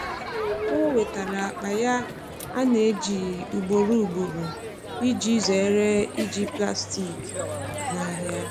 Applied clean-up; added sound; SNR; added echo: none; Crowd; 7 dB; none.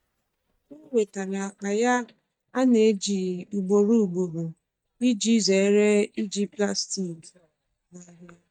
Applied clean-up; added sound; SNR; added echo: neural mask model DeepFilterNet 3.